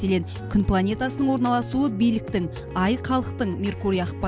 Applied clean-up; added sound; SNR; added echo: none; none; none; none.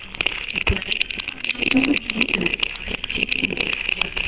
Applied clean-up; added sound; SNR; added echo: neural separator model SepFormer WHAMR!.